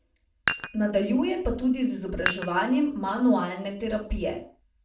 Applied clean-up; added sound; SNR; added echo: none; Dishes, pots, and pans; 6 dB; reverberation time 0.4 s.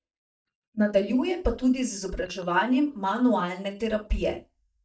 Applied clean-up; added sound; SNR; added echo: neural mask model DeepFilterNet 3.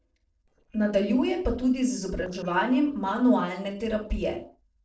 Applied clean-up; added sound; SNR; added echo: neural separator model SepFormer DNS4.